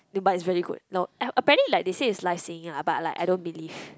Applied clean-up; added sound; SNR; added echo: none; none; none; none.